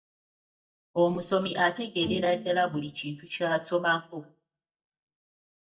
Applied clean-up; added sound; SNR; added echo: neural mask model DeepFilterNet 3.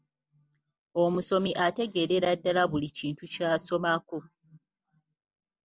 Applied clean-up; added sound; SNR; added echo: none; none; none; none.